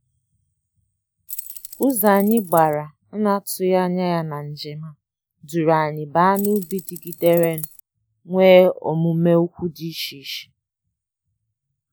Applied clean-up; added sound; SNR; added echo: none; Keys jangling; 13 dB; none.